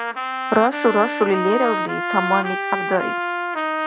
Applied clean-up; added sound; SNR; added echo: none; Trumpet; 3 dB; none.